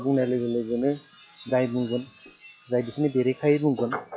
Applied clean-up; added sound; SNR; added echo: classical method log-MMSE.